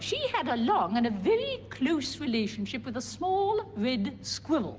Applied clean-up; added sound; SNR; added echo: none; none; none; none.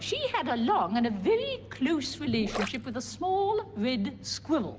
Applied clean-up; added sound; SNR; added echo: none; Gurgling; 8 dB; none.